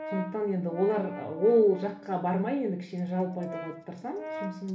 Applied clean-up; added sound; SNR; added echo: none; Brass instrument; 13 dB; reverberation time 0.3 s.